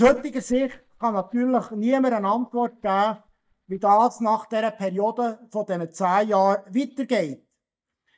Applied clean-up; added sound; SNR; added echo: neural mask model DeepFilterNet 3.